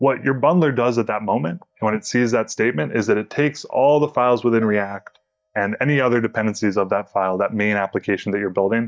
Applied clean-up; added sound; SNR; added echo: neural mask model DeepFilterNet 3.